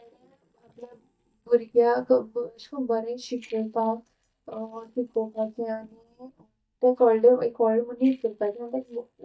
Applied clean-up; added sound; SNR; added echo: neural mask model DeepFilterNet 3.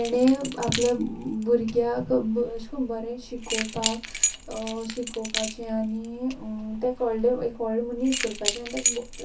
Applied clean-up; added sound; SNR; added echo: none; Keys jangling; 6 dB; reverberation time 0.3 s.